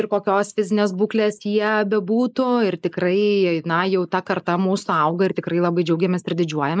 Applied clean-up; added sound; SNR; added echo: neural mask model Resemble Enhance denoiser.